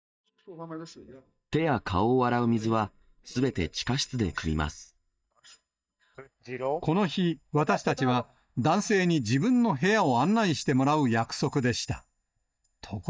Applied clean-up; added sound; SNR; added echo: neural mask model DeepFilterNet 3.